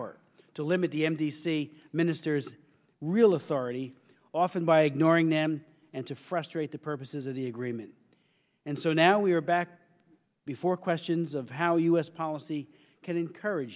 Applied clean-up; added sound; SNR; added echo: none; none; none; none.